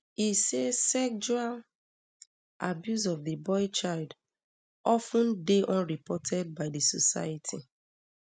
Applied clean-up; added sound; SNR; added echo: none; none; none; none.